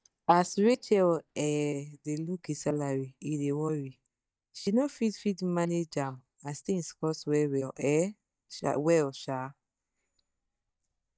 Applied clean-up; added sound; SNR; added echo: neural mask model DeepFilterNet 3.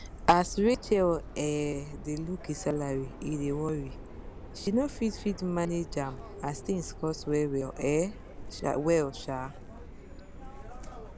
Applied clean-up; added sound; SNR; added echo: none; Subway, metro, underground; 12 dB; none.